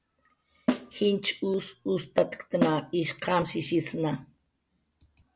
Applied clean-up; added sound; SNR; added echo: none; Snare drum; 5 dB; none.